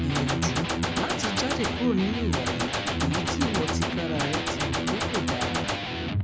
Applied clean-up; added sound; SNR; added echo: none; Electric guitar + Gunshot, gunfire; -4 dB; none.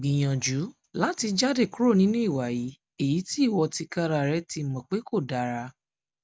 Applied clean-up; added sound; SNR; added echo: none; none; none; none.